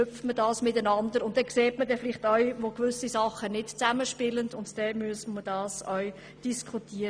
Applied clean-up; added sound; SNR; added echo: none; none; none; none.